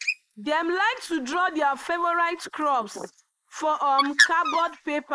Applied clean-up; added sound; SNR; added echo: neural mask model Resemble Enhance denoiser.